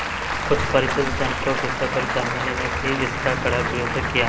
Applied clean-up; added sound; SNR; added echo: none; Applause; 1 dB; none.